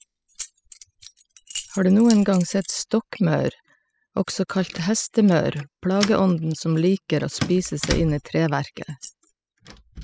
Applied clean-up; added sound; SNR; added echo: classical method spectral subtraction.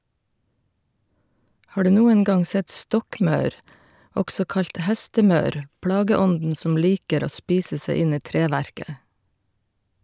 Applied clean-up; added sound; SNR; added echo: none; none; none; none.